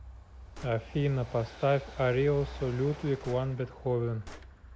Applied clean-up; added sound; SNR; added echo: none; Train + Gunshot, gunfire; 19 dB; none.